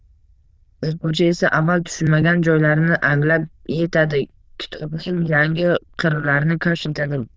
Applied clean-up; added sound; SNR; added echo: neural diffusion model UNIVERSE++.